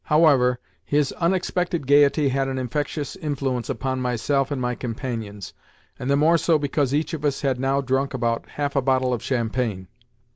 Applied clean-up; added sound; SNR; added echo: none; none; none; none.